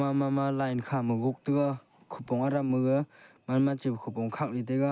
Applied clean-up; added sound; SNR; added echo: none; none; none; none.